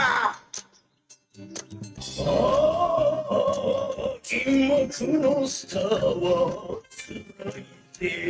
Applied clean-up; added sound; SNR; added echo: neural mask model RNNoise.